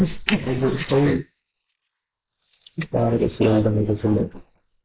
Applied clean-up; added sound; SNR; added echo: neural mask model Resemble Enhance denoiser.